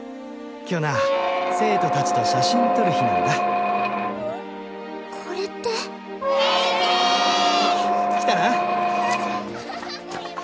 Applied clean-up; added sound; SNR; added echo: none; Squeak; -5 dB; none.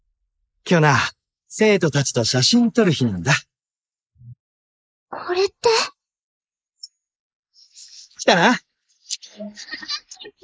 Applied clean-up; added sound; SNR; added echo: neural mask model Resemble Enhance denoiser.